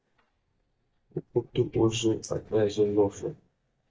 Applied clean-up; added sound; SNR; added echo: neural mask model DeepFilterNet 3.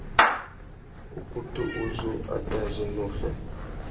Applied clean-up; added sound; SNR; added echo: none; Meow / Clapping; -4 dB; reverberation time 1.3 s.